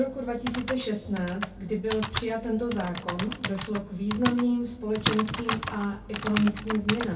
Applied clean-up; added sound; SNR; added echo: none; Typing; 4 dB; reverberation time 0.1 s.